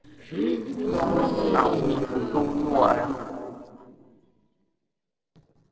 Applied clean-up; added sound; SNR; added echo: neural separator model SepFormer DNS4.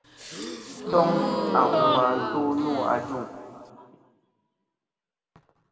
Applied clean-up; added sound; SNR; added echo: none; Gasp; 0 dB; reverberation time 2.3 s.